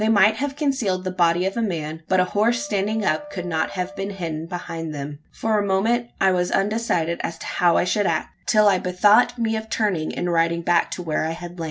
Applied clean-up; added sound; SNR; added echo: none; Wind instrument, woodwind instrument; 18 dB; none.